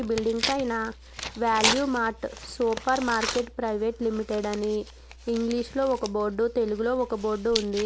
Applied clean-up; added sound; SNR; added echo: none; Tearing; 8 dB; none.